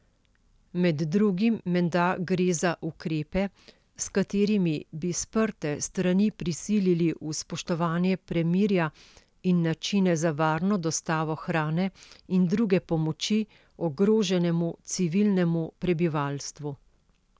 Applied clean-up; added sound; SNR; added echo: none; none; none; none.